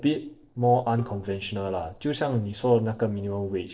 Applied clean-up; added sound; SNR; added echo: neural separator model SepFormer DNS4.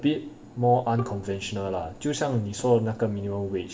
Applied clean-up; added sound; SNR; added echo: none; Bowed string instrument; 18 dB; reverberation time 0.7 s.